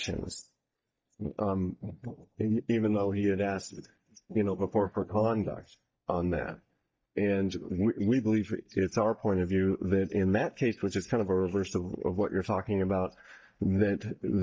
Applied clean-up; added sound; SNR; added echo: neural mask model DeepFilterNet 3.